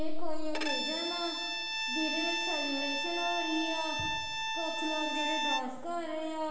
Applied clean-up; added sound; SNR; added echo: none; Bowed string instrument; 2 dB; reverberation time 1.2 s.